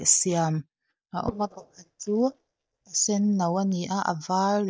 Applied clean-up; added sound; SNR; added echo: neural mask model DeepFilterNet 3.